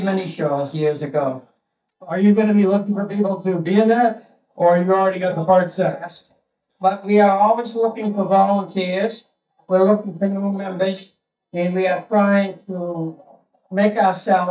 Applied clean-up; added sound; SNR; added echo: neural mask model DeepFilterNet 3.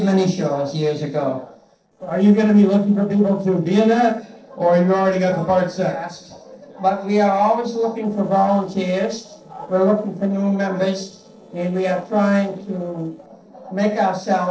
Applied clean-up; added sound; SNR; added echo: neural separator model SepFormer DNS4.